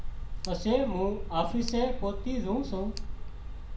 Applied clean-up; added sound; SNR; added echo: none; Tick; 2 dB; reverberation time 0.5 s.